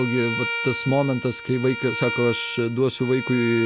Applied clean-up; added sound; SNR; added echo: none; Bowed string instrument; 8 dB; none.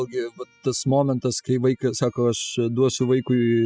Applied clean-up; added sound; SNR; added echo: classical method spectral subtraction.